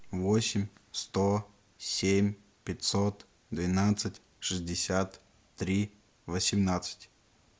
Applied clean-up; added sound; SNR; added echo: none; none; none; none.